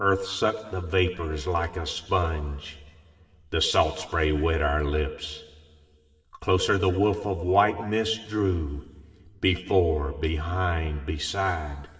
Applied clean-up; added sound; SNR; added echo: none; none; none; reverberation time 1.9 s.